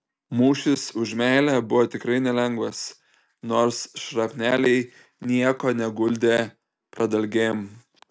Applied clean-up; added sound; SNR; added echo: none; none; none; none.